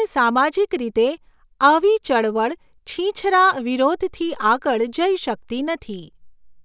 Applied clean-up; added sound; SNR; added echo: none; none; none; none.